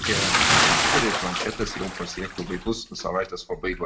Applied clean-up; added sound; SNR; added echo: none; Bathtub (filling or washing) / Splash, splatter; -5 dB; reverberation time 0.3 s.